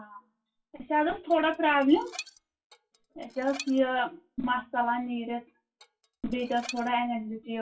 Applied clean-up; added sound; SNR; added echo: classical method WPE with log-MMSE.